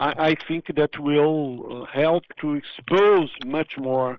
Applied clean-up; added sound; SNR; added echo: neural mask model Resemble Enhance denoiser.